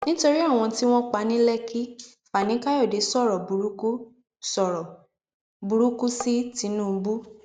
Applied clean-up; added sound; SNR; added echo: none; Tap; 13 dB; none.